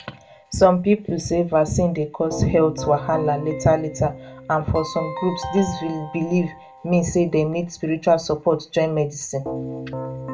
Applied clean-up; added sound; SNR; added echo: none; Keyboard (musical); 12 dB; reverberation time 0.2 s.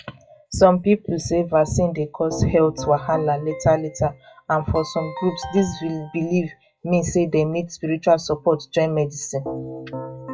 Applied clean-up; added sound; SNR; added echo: classical method WPE with log-MMSE.